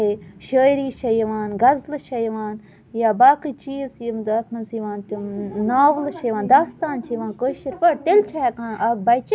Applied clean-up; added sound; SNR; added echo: none; none; none; none.